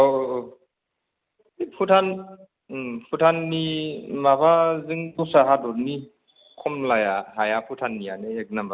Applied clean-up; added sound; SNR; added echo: none; none; none; none.